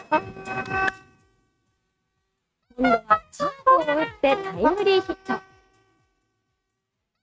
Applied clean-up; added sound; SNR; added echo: neural mask model RNNoise.